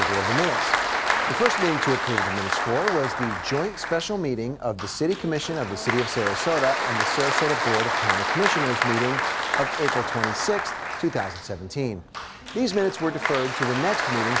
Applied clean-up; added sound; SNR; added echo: none; Applause; 0 dB; none.